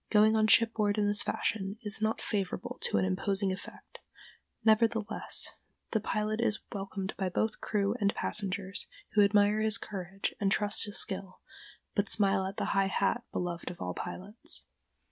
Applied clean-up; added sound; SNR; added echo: none; none; none; none.